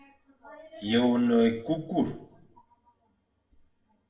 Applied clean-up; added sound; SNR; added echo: none; none; none; reverberation time 0.5 s.